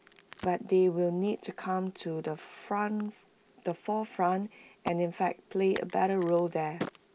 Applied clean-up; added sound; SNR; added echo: none; Crack; 17 dB; none.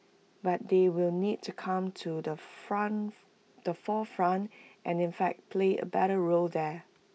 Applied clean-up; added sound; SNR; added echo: none; none; none; none.